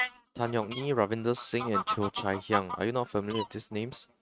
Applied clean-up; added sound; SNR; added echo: neural mask model RNNoise.